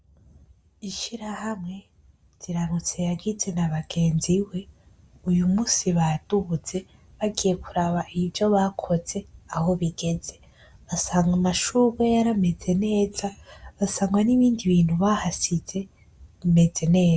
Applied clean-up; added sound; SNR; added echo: none; none; none; none.